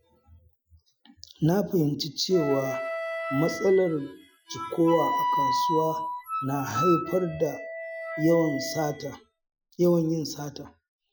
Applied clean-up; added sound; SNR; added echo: classical method Wiener filter.